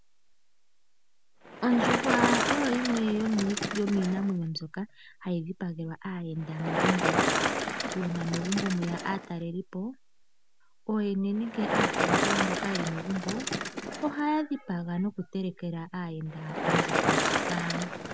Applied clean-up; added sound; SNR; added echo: none; Bicycle; 0 dB; none.